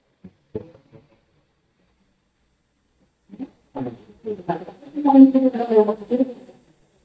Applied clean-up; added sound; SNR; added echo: neural mask model DeepFilterNet 3.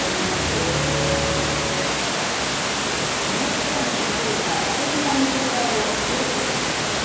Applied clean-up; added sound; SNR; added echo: none; Water; -5 dB; reverberation time 1.2 s.